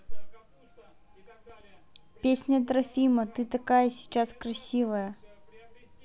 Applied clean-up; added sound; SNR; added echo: none; none; none; none.